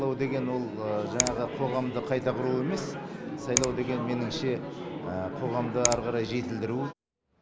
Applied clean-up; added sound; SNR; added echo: none; Finger snapping; 5 dB; none.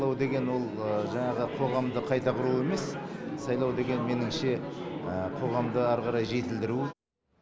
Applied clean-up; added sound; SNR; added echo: none; none; none; none.